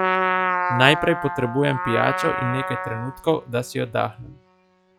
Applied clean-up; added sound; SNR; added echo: classical method log-MMSE.